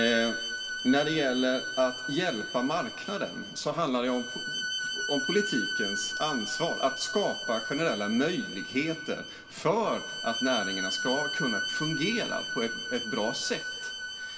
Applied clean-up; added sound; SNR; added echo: none; Bowed string instrument; 5 dB; reverberation time 3.0 s.